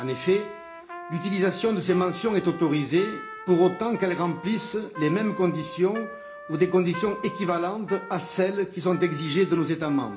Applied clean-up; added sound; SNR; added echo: none; Trumpet; 14 dB; reverberation time 0.4 s.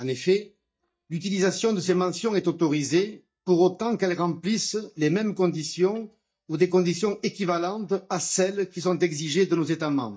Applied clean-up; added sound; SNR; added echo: neural mask model DeepFilterNet 3.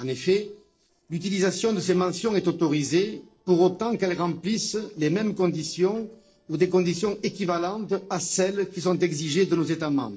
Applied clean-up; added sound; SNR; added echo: neural separator model SepFormer DNS4.